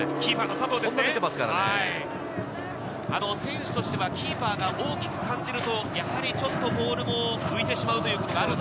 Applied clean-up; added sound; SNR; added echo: none; Gong; 10 dB; none.